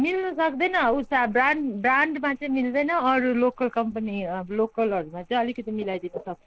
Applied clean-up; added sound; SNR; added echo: neural separator model SepFormer DNS4.